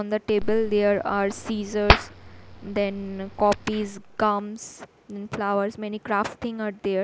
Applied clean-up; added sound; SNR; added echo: none; Hands; 2 dB; none.